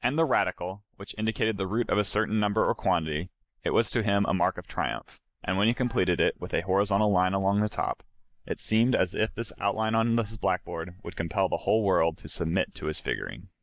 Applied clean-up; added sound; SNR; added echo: neural mask model DeepFilterNet 3.